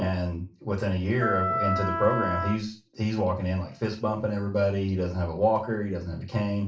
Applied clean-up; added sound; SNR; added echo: none; Wind instrument, woodwind instrument; 2 dB; reverberation time 0.3 s.